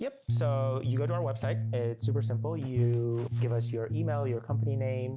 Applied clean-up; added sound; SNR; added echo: none; Bass guitar; -3 dB; none.